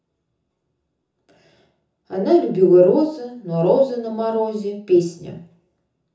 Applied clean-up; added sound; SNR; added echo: none; none; none; reverberation time 0.6 s.